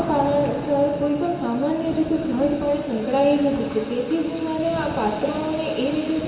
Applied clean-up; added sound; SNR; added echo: none; Thunder; 13 dB; reverberation time 2.6 s.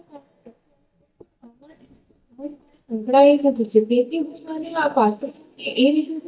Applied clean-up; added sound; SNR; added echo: neural mask model DeepFilterNet 3.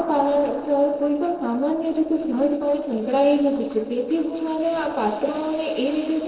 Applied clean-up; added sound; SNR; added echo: neural separator model SepFormer DNS4.